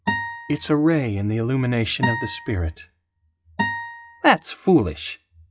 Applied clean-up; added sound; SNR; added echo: classical method log-MMSE.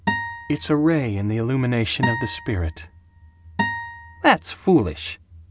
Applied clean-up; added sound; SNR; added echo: none; Acoustic guitar; 7 dB; none.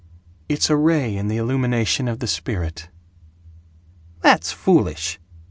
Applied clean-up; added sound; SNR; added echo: none; none; none; none.